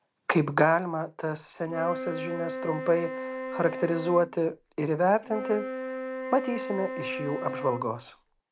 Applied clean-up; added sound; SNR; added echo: none; Wind instrument, woodwind instrument; 7 dB; none.